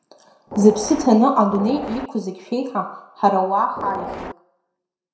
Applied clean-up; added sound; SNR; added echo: none; Train; 10 dB; reverberation time 0.6 s.